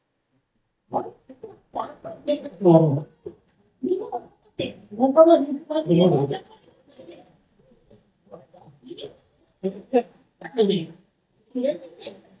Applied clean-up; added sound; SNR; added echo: neural mask model DeepFilterNet 3.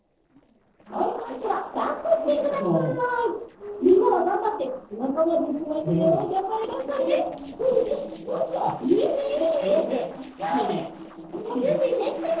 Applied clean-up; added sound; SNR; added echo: neural separator model SepFormer DNS4.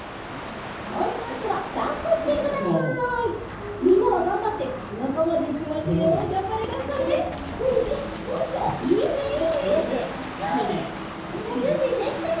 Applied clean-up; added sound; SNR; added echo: none; Crow; 10 dB; reverberation time 0.7 s.